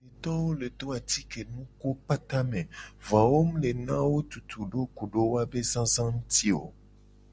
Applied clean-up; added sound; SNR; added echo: none; none; none; none.